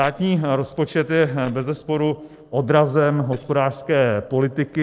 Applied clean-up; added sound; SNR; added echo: neural separator model SepFormer DNS4.